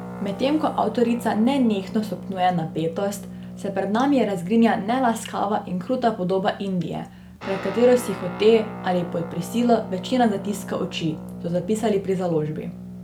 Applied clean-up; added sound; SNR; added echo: none; Guitar; 12 dB; none.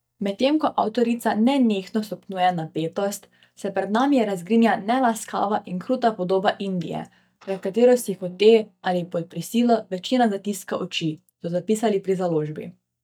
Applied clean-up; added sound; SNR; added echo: neural mask model DeepFilterNet 3.